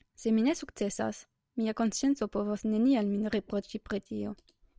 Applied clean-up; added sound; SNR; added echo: none; none; none; none.